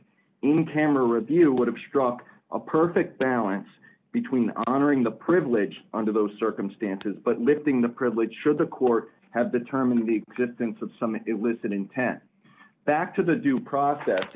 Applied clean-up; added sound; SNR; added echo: none; none; none; none.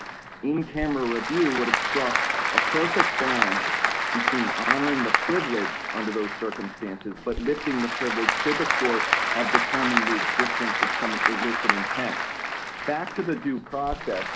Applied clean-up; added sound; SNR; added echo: none; Applause / Crowd; -3 dB; none.